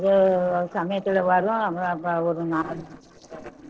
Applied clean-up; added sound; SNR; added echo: neural separator model SepFormer DNS4.